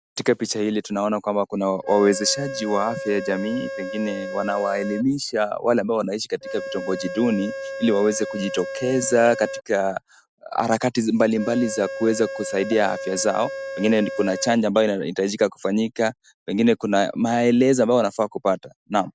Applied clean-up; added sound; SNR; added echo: none; Organ; 9 dB; none.